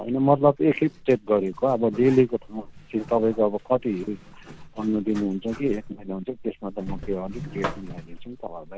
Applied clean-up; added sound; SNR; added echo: none; Zipper (clothing); 14 dB; none.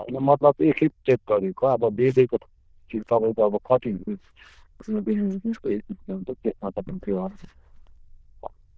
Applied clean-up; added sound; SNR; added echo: neural diffusion model UNIVERSE++.